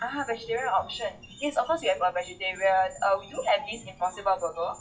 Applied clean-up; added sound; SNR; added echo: classical method WPE with log-MMSE.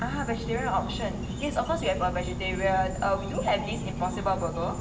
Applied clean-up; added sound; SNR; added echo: none; Insect; 4 dB; reverberation time 0.8 s.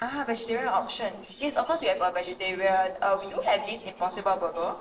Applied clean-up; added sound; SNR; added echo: neural separator model SepFormer DNS4.